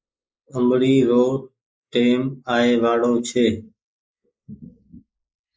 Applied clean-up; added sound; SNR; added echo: neural mask model Resemble Enhance denoiser.